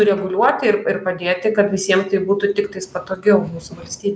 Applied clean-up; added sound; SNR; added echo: none; none; none; none.